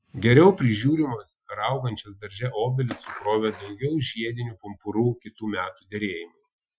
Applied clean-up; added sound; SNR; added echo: classical method Wiener filter.